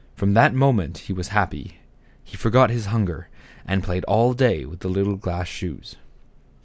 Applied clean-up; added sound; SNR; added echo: none; none; none; none.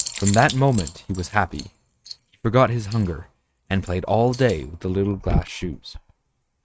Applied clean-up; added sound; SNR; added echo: neural mask model RNNoise.